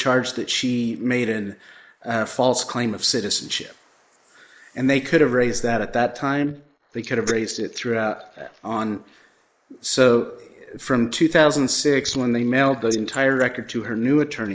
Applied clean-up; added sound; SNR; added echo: neural mask model Resemble Enhance denoiser.